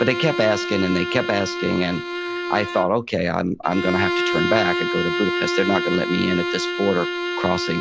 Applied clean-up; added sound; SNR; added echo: none; Bowed string instrument; 3 dB; none.